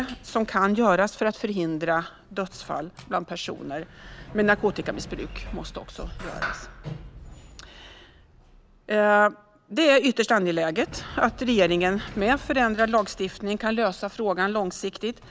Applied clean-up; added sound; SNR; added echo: none; Sliding door; 17 dB; none.